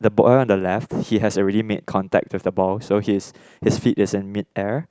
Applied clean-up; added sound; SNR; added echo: none; none; none; none.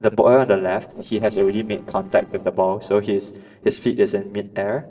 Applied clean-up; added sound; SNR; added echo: neural separator model SepFormer DNS4.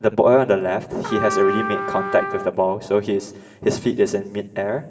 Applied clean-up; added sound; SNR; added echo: none; Trumpet; 7 dB; reverberation time 2.8 s.